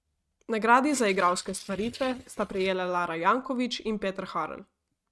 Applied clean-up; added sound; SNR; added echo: neural mask model RNNoise.